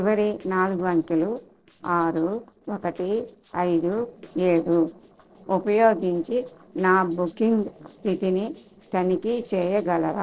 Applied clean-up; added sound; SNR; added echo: neural separator model SepFormer DNS4.